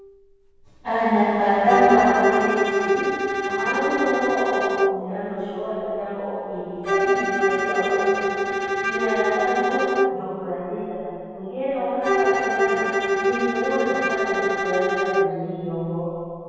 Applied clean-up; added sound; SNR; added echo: none; Bowed string instrument; 0 dB; reverberation time 2.2 s.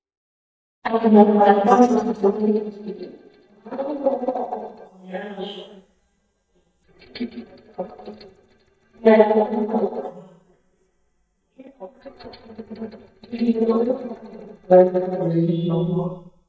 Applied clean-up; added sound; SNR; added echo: neural mask model DeepFilterNet 3.